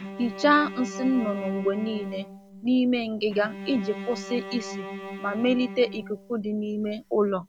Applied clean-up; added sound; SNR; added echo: none; Bowed string instrument; 12 dB; none.